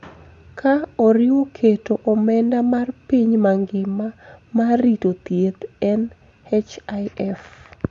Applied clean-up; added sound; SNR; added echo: none; none; none; none.